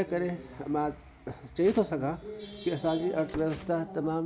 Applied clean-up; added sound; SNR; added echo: none; Squeak / Slam / Wood + Whoosh, swoosh, swish; 19 dB; none.